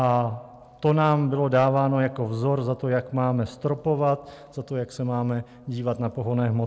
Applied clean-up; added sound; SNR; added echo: none; none; none; none.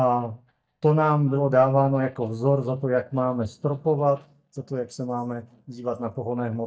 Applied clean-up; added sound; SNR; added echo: neural mask model DeepFilterNet 3.